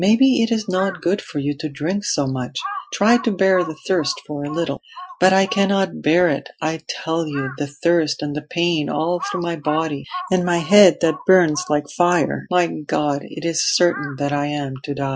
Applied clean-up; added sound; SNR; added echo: classical method Wiener filter.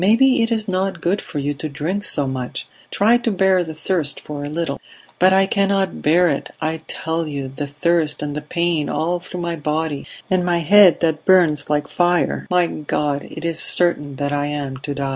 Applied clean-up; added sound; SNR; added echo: none; none; none; none.